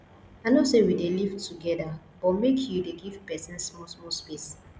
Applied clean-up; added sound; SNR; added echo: none; none; none; none.